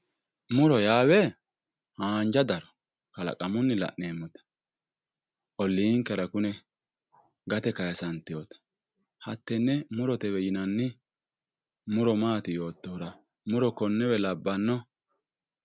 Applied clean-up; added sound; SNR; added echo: none; none; none; none.